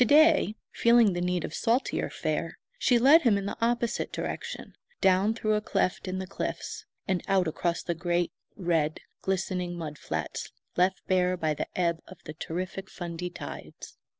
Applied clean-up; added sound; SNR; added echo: none; none; none; none.